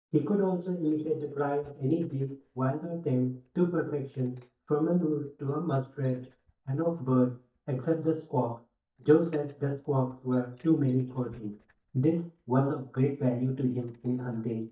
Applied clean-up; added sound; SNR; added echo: neural mask model DeepFilterNet 3.